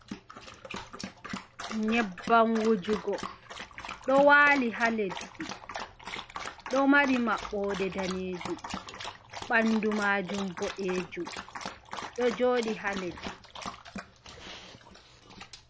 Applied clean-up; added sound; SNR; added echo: none; Dog; 11 dB; none.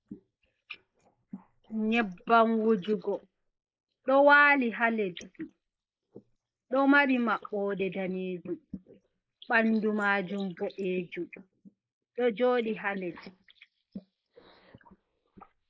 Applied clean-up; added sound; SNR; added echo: neural mask model Resemble Enhance denoiser.